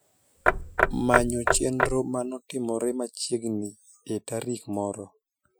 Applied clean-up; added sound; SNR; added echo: classical method Wiener filter.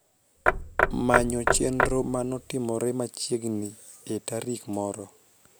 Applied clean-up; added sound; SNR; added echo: none; Knock / Wood; -2 dB; none.